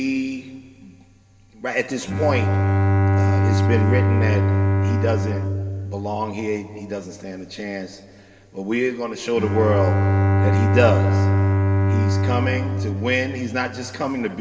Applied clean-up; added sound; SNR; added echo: none; Bowed string instrument; -5 dB; reverberation time 2.1 s.